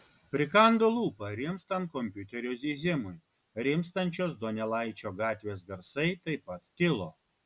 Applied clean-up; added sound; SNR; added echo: none; none; none; none.